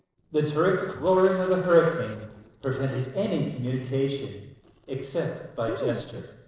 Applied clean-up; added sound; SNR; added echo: neural separator model SepFormer DNS4.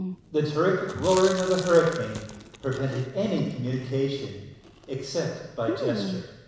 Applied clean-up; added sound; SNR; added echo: none; Chewing, mastication; 11 dB; reverberation time 1.0 s.